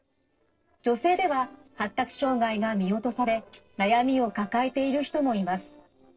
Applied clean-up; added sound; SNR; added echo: neural separator model SepFormer DNS4.